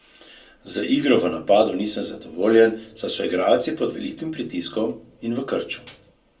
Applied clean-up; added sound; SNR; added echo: none; none; none; reverberation time 0.2 s.